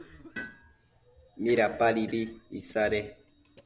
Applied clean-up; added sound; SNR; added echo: none; Cough + Tools; 17 dB; none.